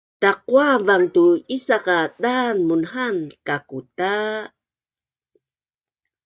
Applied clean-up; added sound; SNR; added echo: neural mask model DeepFilterNet 3.